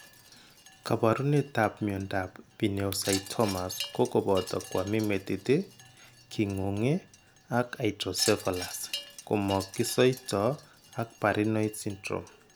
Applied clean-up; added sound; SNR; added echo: none; Wind chime; 15 dB; none.